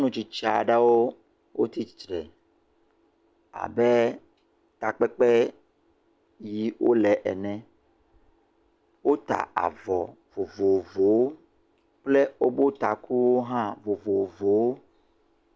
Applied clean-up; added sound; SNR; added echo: none; none; none; none.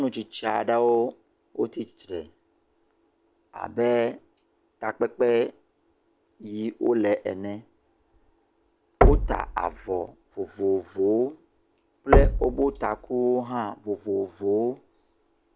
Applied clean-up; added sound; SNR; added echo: none; Knock; -2 dB; none.